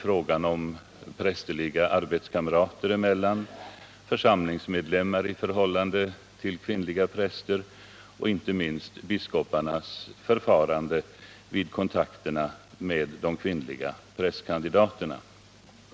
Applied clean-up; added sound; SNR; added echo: none; none; none; none.